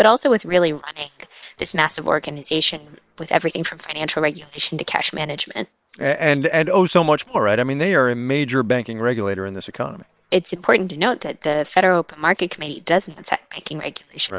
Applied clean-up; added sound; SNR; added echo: neural separator model SepFormer WHAM!.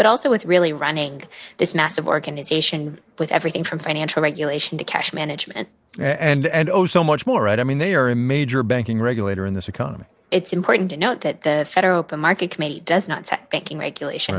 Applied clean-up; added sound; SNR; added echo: none; none; none; none.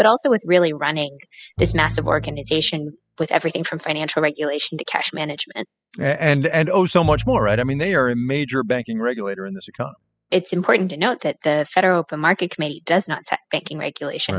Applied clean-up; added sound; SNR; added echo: classical method spectral subtraction.